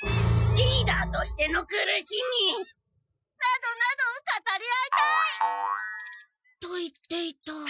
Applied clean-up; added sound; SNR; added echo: classical method Wiener filter.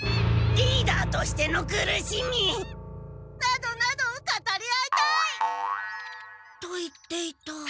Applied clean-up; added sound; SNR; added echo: none; Gull, seagull; 19 dB; none.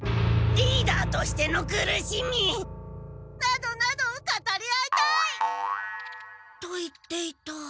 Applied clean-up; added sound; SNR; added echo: none; none; none; none.